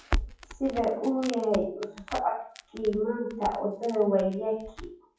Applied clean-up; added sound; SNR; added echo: classical method WPE with log-MMSE.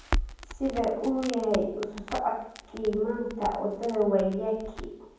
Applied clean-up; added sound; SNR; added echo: none; Crackle; 8 dB; reverberation time 1.2 s.